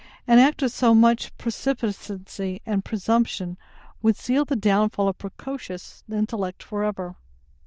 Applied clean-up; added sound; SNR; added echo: neural diffusion model UNIVERSE++.